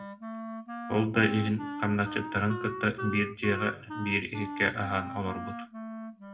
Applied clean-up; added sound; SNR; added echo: none; Wind instrument, woodwind instrument; 8 dB; reverberation time 0.2 s.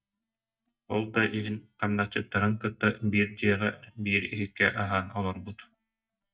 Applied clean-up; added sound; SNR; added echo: neural mask model DeepFilterNet 3.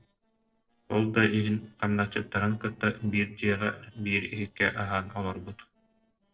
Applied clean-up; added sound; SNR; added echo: neural separator model SepFormer DNS4.